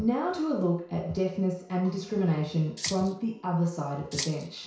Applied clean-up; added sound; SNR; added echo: none; Rattle (instrument); 8 dB; reverberation time 0.6 s.